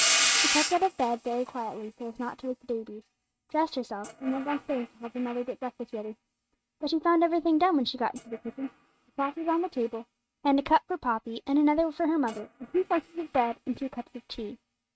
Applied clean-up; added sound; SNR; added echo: neural mask model RNNoise.